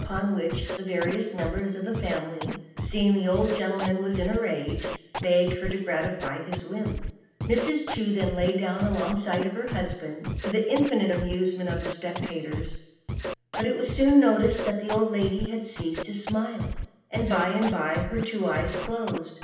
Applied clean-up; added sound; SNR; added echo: none; Scratching (performance technique); 7 dB; reverberation time 0.9 s.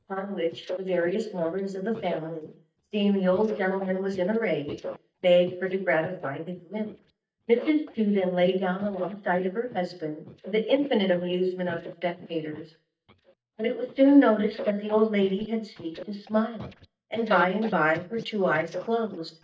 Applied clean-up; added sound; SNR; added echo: neural mask model DeepFilterNet 3.